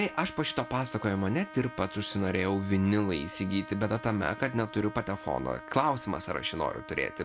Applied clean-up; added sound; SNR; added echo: none; Trumpet; 15 dB; none.